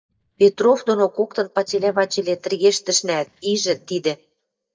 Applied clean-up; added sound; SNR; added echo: neural mask model DeepFilterNet 3.